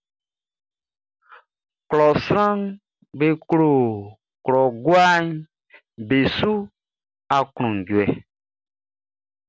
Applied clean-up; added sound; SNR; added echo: none; none; none; none.